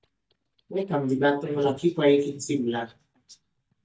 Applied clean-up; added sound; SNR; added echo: neural mask model DeepFilterNet 3.